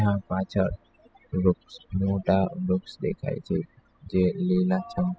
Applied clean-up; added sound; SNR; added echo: classical method spectral subtraction.